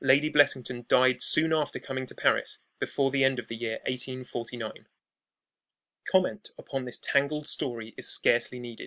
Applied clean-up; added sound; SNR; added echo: none; none; none; none.